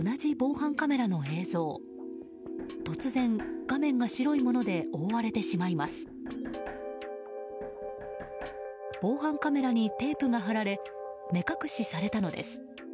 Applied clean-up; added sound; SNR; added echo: none; Knock + Fart; 19 dB; none.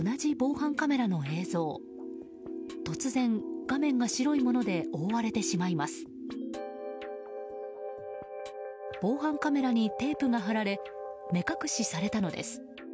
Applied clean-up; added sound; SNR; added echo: none; none; none; none.